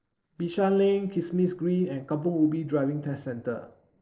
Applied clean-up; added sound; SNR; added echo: neural separator model SepFormer DNS4.